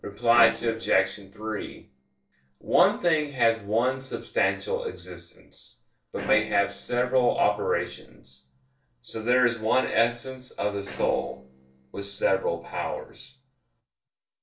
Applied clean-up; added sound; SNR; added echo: neural separator model SepFormer DNS4.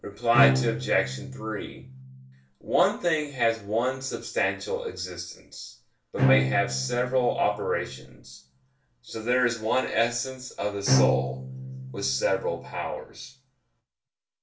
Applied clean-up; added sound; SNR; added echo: none; Bowed string instrument; 2 dB; reverberation time 0.3 s.